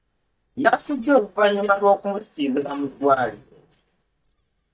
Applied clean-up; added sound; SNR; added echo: neural mask model DeepFilterNet 3.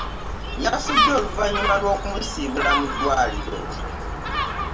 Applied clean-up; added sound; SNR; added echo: none; Gull, seagull; 0 dB; reverberation time 0.2 s.